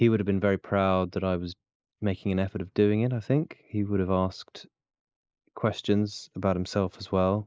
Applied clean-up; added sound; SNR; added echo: neural mask model Resemble Enhance denoiser.